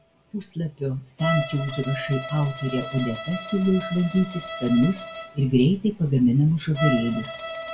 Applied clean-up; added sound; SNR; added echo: none; Bowed string instrument; 9 dB; reverberation time 0.2 s.